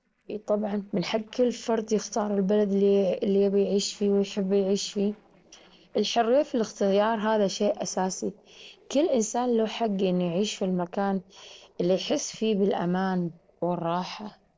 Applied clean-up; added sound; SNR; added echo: neural separator model SepFormer DNS4.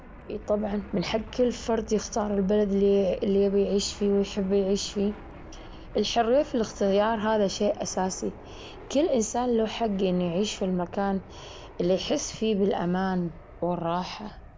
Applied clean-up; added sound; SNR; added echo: none; Fixed-wing aircraft, airplane; 17 dB; none.